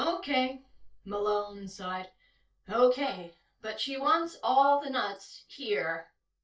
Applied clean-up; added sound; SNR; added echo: neural mask model DeepFilterNet 3.